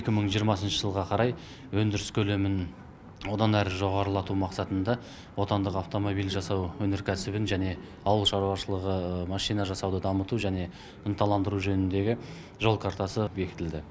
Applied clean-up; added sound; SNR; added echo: none; none; none; none.